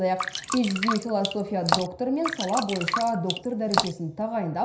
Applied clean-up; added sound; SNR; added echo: none; Drip; 3 dB; reverberation time 0.5 s.